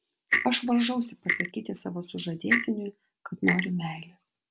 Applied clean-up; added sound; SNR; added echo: none; Clock; 2 dB; none.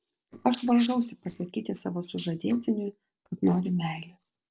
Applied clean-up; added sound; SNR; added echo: neural separator model SepFormer DNS4.